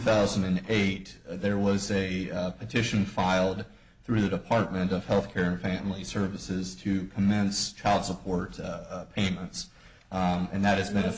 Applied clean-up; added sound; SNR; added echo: none; none; none; none.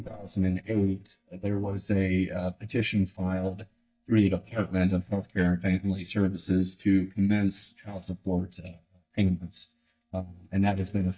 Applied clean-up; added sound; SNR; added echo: neural mask model DeepFilterNet 3.